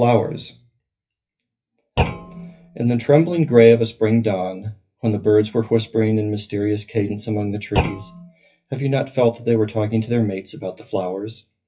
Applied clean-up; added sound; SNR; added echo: classical method WPE with log-MMSE.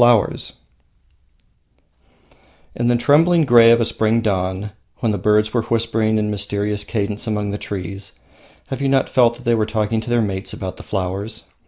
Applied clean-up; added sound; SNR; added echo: none; none; none; none.